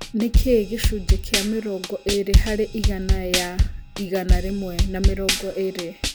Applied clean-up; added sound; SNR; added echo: none; Drum / Drum kit; -4 dB; none.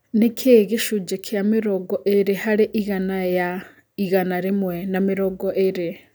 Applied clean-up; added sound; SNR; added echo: none; none; none; none.